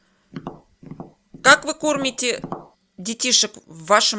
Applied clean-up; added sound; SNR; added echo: none; Tap; 15 dB; none.